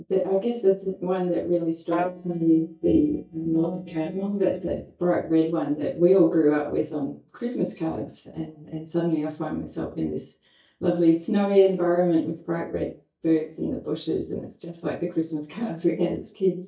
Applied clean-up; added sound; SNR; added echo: neural mask model DeepFilterNet 3.